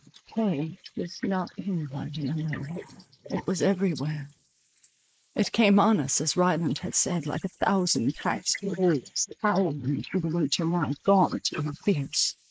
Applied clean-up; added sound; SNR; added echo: neural mask model Resemble Enhance denoiser.